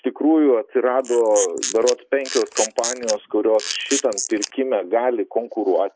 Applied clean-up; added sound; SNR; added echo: neural mask model Resemble Enhance denoiser.